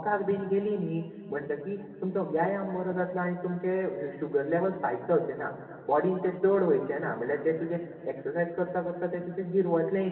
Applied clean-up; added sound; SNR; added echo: none; none; none; reverberation time 2.4 s.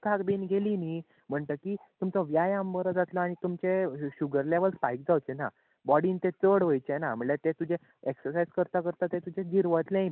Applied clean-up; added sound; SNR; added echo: none; none; none; none.